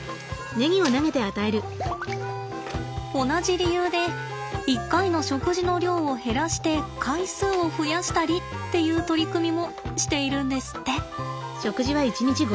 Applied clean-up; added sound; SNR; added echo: none; Harmonica; 19 dB; none.